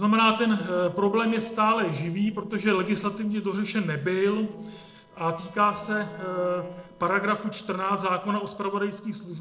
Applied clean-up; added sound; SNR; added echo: neural separator model SepFormer DNS4.